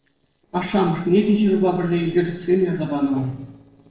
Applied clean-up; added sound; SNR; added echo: neural separator model SepFormer DNS4.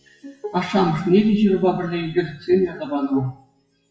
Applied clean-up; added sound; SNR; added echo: classical method WPE with log-MMSE.